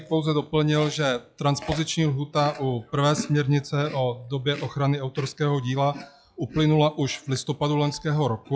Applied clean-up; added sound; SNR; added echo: classical method log-MMSE.